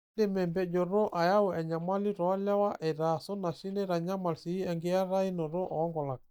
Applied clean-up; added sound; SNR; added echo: neural mask model DeepFilterNet 3.